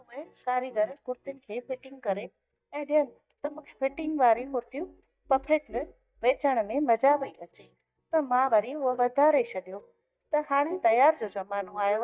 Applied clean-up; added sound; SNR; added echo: neural mask model DeepFilterNet 3.